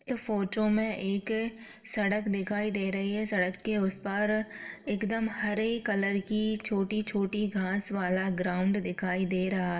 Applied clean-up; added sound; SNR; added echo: none; none; none; reverberation time 0.9 s.